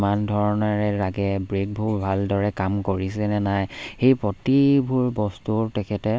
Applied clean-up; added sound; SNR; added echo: none; none; none; none.